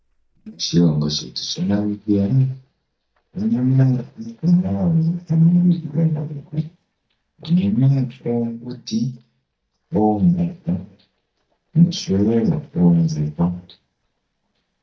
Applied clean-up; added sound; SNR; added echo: neural mask model DeepFilterNet 3.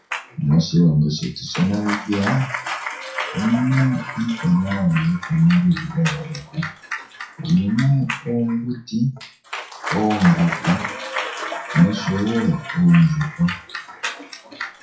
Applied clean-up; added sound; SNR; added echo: classical method WPE with log-MMSE.